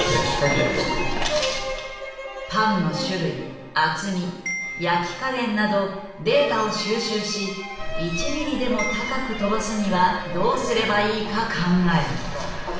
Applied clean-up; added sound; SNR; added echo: none; Marimba, xylophone; 15 dB; reverberation time 0.9 s.